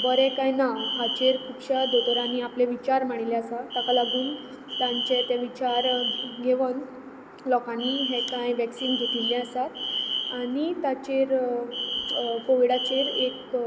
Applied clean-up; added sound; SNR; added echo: none; Alarm; 6 dB; none.